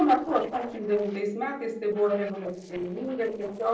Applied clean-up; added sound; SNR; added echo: neural separator model SepFormer DNS4.